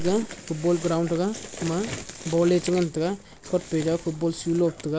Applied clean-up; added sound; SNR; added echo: none; none; none; none.